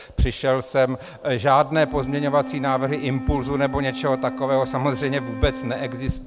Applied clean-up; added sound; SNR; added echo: none; Wind instrument, woodwind instrument; 11 dB; none.